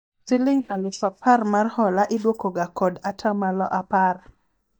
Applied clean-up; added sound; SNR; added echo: neural mask model DeepFilterNet 3.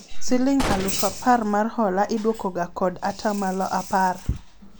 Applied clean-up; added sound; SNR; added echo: none; Gunshot, gunfire; 8 dB; none.